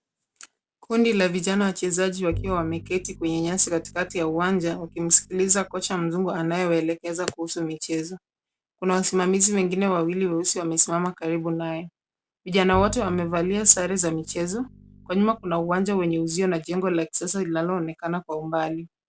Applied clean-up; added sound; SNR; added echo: none; Bowed string instrument; 15 dB; none.